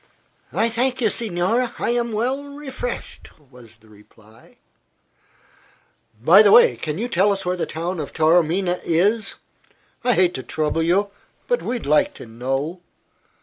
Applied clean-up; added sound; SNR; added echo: none; none; none; none.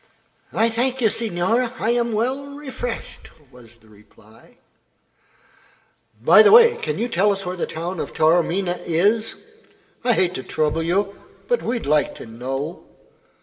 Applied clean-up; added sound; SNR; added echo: none; none; none; reverberation time 1.4 s.